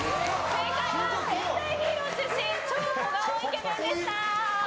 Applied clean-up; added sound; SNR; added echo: none; none; none; none.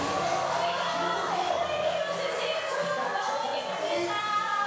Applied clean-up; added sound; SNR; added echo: none; none; none; reverberation time 0.7 s.